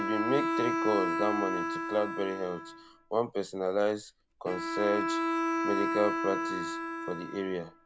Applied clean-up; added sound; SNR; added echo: none; Bowed string instrument; 0 dB; none.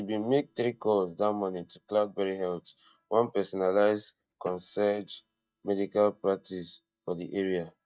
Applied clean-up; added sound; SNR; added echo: neural mask model DeepFilterNet 3.